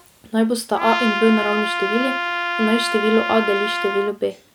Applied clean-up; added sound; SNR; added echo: none; Trumpet; 4 dB; none.